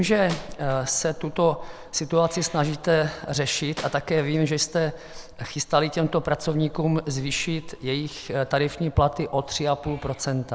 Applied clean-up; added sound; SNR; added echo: none; Wood + Meow / Purr; 16 dB; none.